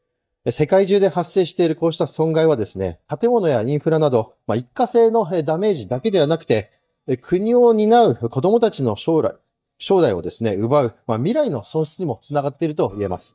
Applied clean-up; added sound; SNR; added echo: neural mask model DeepFilterNet 3.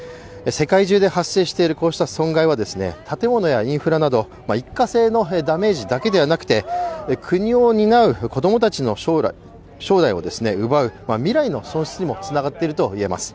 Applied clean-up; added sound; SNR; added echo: none; none; none; none.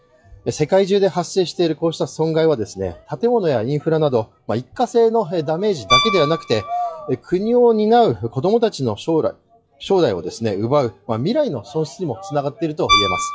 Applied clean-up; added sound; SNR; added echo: classical method WPE with log-MMSE.